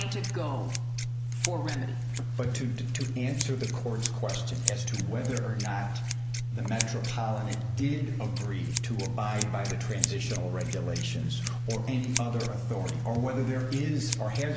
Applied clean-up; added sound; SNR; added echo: none; Scissors; -3 dB; none.